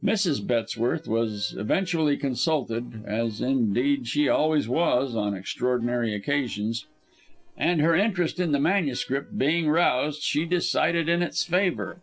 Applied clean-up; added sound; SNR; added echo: neural separator model SepFormer DNS4.